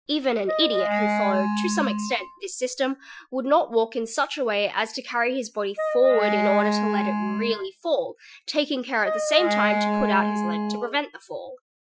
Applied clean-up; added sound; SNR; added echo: classical method Wiener filter.